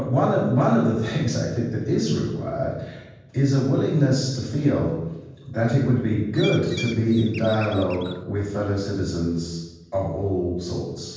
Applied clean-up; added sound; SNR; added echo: none; Bird; 14 dB; reverberation time 1.2 s.